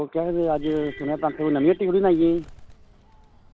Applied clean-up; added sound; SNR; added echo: none; Bird; 19 dB; none.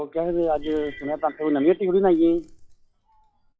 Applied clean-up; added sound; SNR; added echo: classical method log-MMSE.